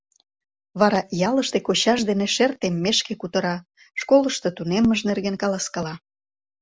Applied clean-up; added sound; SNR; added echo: none; none; none; none.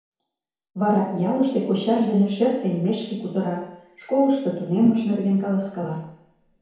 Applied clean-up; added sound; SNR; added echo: none; none; none; reverberation time 0.9 s.